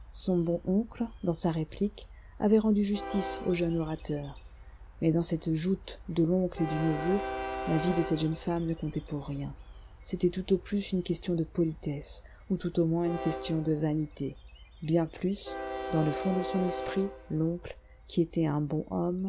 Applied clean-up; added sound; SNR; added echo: none; Train; 11 dB; none.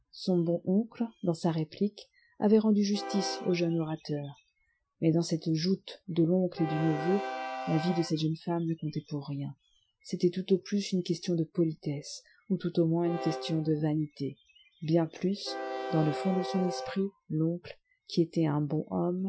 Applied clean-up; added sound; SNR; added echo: classical method Wiener filter.